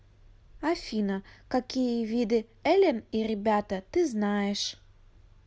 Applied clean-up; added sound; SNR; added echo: none; none; none; none.